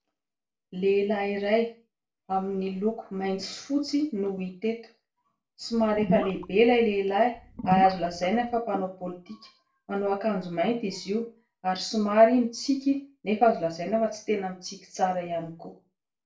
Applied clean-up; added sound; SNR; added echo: none; Gurgling / Liquid; 6 dB; reverberation time 0.3 s.